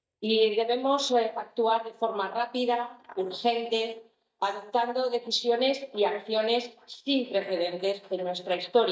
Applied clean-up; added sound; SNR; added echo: neural mask model DeepFilterNet 3.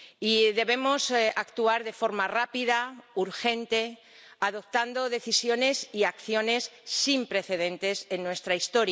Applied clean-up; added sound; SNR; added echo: none; none; none; none.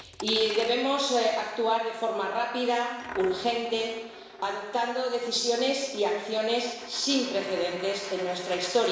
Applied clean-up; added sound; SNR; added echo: none; Coin (dropping); 16 dB; reverberation time 1.0 s.